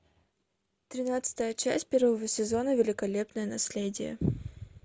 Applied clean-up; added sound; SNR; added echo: none; none; none; none.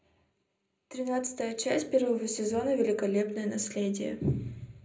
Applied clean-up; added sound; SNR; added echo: none; none; none; reverberation time 0.5 s.